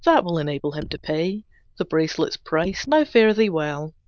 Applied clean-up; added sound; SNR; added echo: neural diffusion model UNIVERSE++.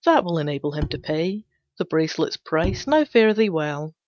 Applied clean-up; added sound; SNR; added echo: neural mask model RNNoise.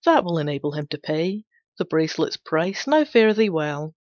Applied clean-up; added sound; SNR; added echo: neural mask model Resemble Enhance denoiser.